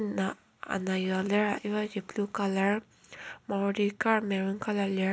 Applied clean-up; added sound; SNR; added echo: none; none; none; none.